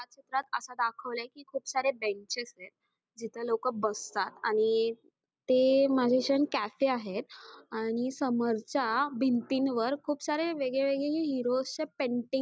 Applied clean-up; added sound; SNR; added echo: none; none; none; none.